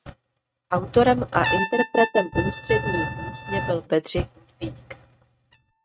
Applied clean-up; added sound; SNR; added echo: neural mask model RNNoise.